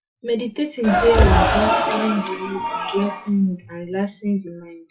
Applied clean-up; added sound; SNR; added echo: classical method WPE with log-MMSE.